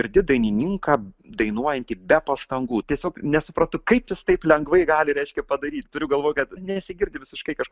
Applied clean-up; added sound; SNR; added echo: none; none; none; none.